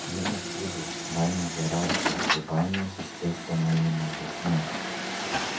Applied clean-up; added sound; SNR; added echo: none; Truck; 2 dB; reverberation time 0.3 s.